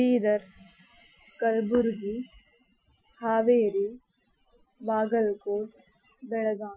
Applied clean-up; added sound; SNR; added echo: classical method Wiener filter.